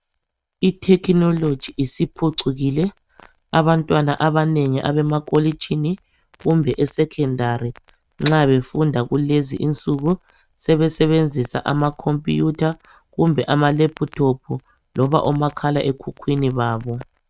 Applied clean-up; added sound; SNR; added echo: neural mask model RNNoise.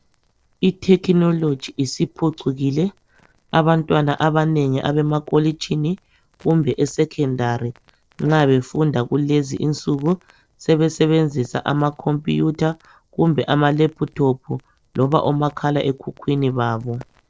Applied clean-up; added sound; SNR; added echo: neural separator model SepFormer DNS4.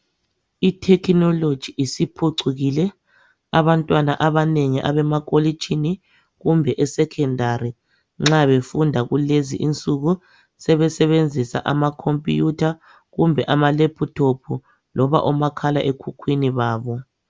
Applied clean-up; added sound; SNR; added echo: none; none; none; none.